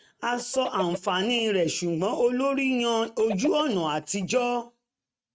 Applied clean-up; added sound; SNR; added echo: neural mask model RNNoise.